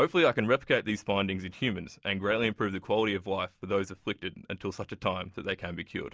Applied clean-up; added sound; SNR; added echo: none; none; none; none.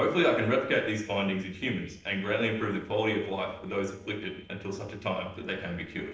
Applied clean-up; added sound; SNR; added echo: neural separator model SepFormer DNS4.